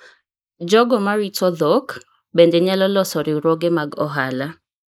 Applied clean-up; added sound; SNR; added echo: neural mask model Resemble Enhance denoiser.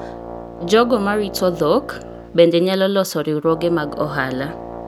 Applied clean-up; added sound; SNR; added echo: none; Brass instrument; 14 dB; none.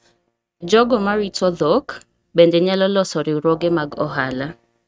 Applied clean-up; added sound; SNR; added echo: neural mask model RNNoise.